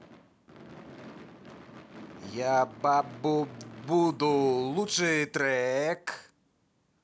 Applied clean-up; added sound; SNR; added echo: none; Gunshot, gunfire / Fireworks; 19 dB; none.